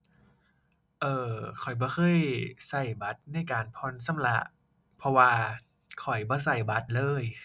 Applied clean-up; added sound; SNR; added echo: none; none; none; none.